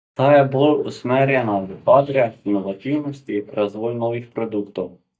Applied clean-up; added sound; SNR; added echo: neural mask model DeepFilterNet 3.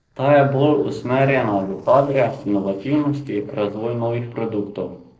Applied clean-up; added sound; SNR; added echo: neural separator model SepFormer DNS4.